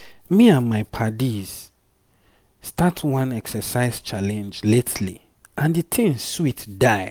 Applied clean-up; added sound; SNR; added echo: none; none; none; none.